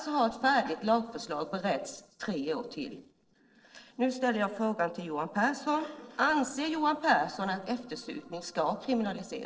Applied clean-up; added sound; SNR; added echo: neural separator model SepFormer DNS4.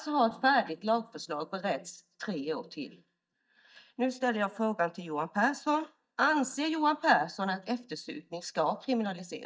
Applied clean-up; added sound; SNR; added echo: neural mask model DeepFilterNet 3.